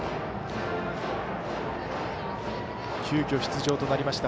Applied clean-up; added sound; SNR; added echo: none; none; none; none.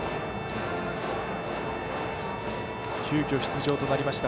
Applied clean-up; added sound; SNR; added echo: none; Bowed string instrument; 11 dB; none.